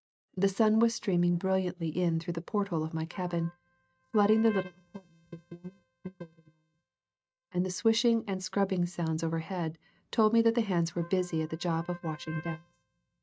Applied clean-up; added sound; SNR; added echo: neural mask model RNNoise.